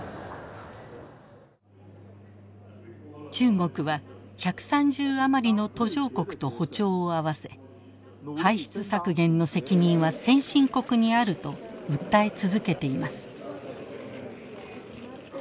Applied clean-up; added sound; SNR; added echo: none; none; none; none.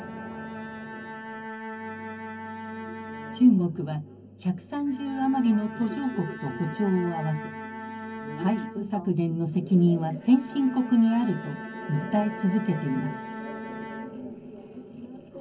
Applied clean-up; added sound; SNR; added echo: none; Bowed string instrument; 12 dB; reverberation time 0.3 s.